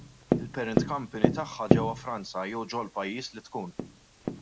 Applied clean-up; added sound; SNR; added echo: none; Tap; -5 dB; none.